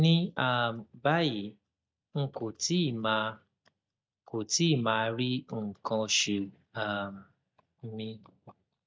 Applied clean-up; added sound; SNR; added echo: neural mask model DeepFilterNet 3.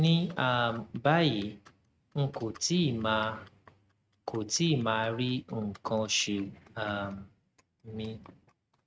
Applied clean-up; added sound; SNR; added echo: neural mask model RNNoise.